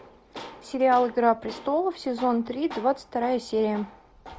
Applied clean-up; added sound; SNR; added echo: none; Tools; 18 dB; none.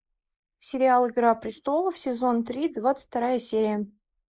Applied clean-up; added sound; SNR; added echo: neural mask model Resemble Enhance denoiser.